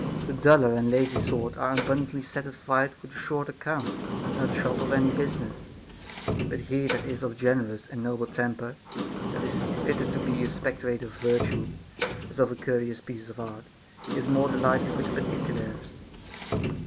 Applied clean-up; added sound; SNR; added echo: none; Sliding door; 4 dB; none.